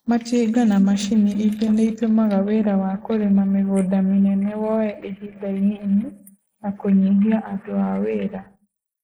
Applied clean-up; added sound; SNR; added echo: neural mask model Resemble Enhance denoiser.